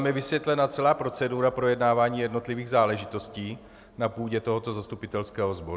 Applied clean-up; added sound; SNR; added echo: none; none; none; none.